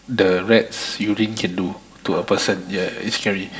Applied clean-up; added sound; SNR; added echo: none; none; none; reverberation time 1.0 s.